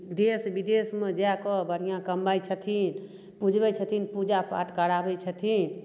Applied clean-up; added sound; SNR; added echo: none; none; none; none.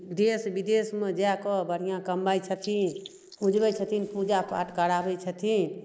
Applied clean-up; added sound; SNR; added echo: neural mask model Resemble Enhance denoiser.